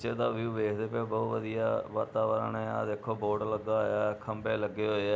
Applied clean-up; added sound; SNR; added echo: none; none; none; none.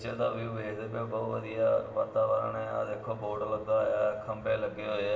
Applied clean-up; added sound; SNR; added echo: none; none; none; reverberation time 1.1 s.